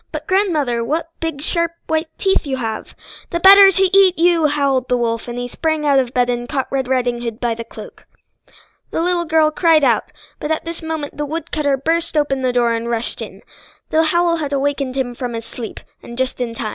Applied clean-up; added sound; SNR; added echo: none; none; none; none.